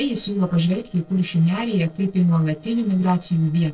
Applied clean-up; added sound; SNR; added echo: neural separator model SepFormer DNS4.